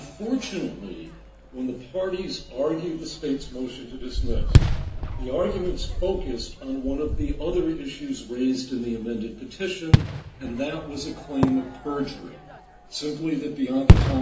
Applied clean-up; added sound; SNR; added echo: none; Fireworks; -3 dB; reverberation time 0.3 s.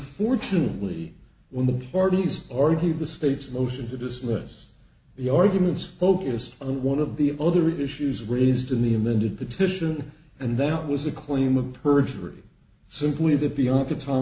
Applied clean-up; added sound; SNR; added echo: none; none; none; none.